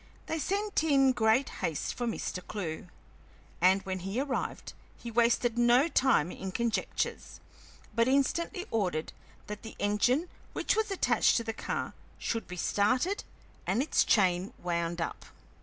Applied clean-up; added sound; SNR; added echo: none; none; none; none.